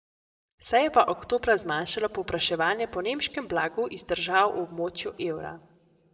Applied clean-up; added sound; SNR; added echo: none; none; none; reverberation time 0.8 s.